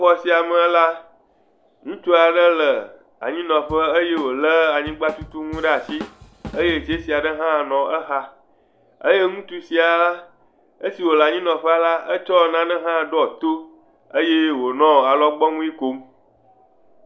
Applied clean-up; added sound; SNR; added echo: none; Drum / Drum kit; 17 dB; none.